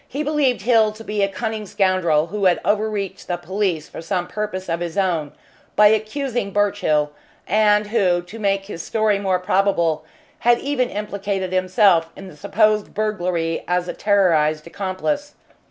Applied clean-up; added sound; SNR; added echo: none; none; none; none.